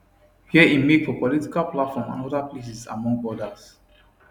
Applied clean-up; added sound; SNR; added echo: none; none; none; none.